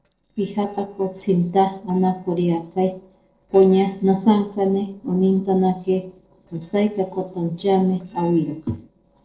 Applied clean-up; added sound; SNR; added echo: neural separator model SepFormer DNS4.